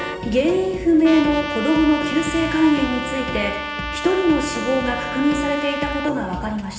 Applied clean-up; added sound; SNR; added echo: none; Trumpet; 9 dB; reverberation time 1.1 s.